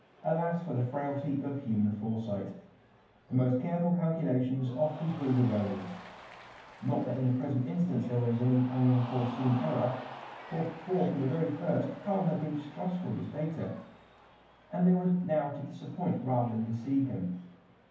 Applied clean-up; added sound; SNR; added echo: none; Cheering; 18 dB; reverberation time 0.9 s.